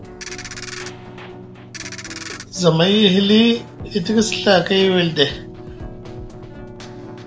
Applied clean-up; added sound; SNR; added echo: none; Keyboard (musical) + Ratchet, pawl; 13 dB; none.